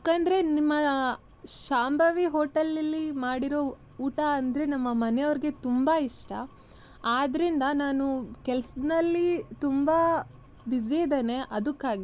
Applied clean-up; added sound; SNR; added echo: none; none; none; none.